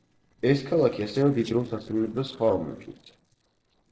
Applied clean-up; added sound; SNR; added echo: neural separator model SepFormer DNS4.